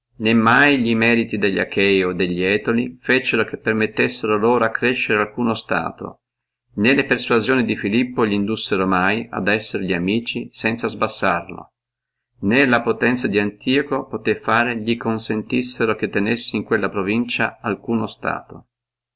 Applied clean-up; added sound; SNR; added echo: none; none; none; none.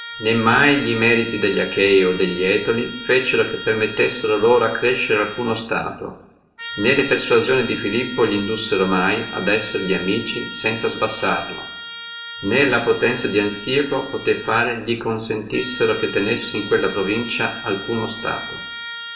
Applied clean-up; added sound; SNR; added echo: none; Trumpet; 13 dB; reverberation time 0.7 s.